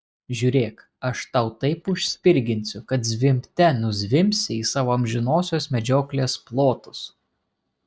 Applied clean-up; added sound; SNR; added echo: neural mask model DeepFilterNet 3.